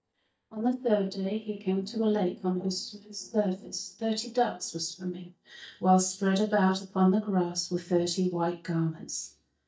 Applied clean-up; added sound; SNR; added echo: neural mask model DeepFilterNet 3.